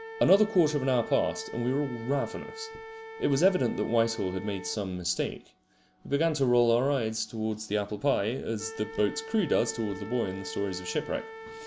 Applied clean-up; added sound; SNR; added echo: none; Wind instrument, woodwind instrument; 15 dB; none.